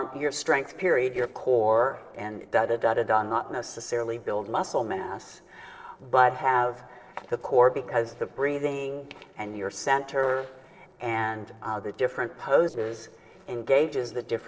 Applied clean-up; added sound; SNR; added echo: neural separator model SepFormer DNS4.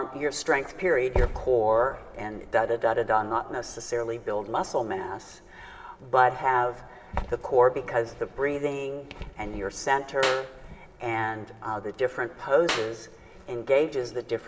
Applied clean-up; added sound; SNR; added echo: none; Clapping; 11 dB; reverberation time 1.6 s.